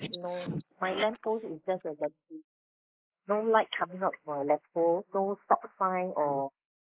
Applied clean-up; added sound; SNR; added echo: neural mask model Resemble Enhance denoiser.